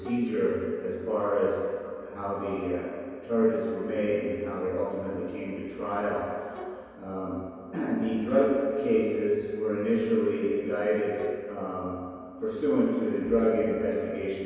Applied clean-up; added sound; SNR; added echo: none; Bowed string instrument; 17 dB; reverberation time 2.2 s.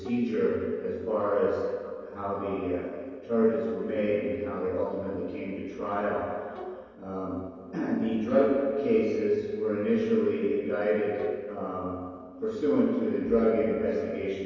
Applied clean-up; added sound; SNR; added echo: neural separator model SepFormer DNS4.